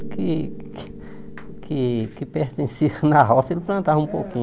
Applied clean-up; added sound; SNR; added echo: none; Piano; 13 dB; none.